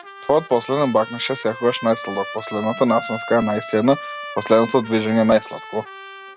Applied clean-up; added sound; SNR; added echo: none; Trumpet; 14 dB; none.